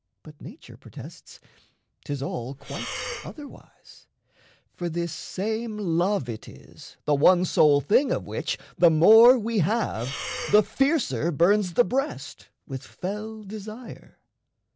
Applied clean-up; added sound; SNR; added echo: none; Breathing; 11 dB; none.